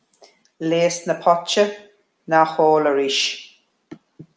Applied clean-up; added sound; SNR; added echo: none; none; none; none.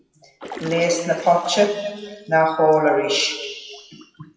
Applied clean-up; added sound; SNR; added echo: classical method WPE with log-MMSE.